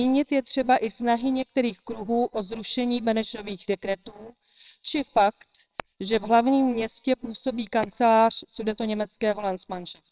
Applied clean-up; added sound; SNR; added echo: neural separator model SepFormer WHAMR!.